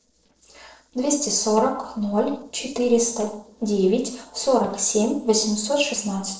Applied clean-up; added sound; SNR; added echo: neural separator model SepFormer DNS4.